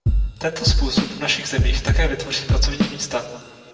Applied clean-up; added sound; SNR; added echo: none; Drum kit; -5 dB; reverberation time 1.4 s.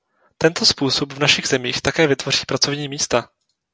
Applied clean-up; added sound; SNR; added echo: none; none; none; none.